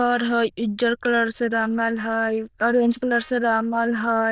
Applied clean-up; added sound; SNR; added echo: neural diffusion model UNIVERSE++.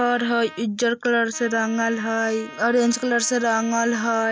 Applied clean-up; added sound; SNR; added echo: none; Trumpet; 19 dB; none.